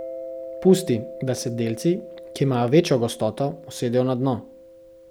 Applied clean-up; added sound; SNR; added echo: none; Mallet percussion; 15 dB; none.